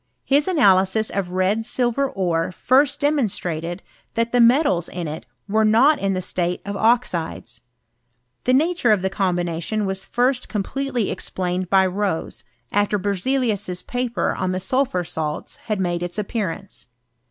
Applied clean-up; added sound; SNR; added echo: none; none; none; none.